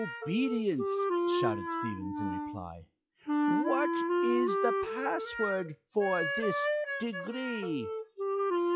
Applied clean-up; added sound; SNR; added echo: classical method log-MMSE.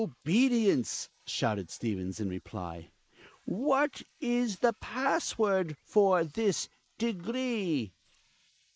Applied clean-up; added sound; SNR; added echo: neural mask model Resemble Enhance denoiser.